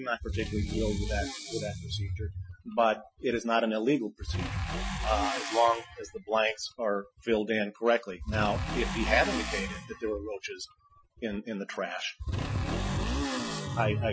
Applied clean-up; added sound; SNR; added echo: classical method Wiener filter.